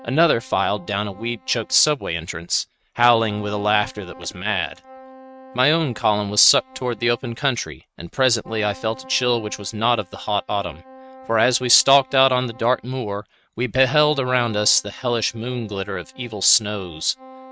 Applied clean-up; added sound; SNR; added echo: neural mask model RNNoise.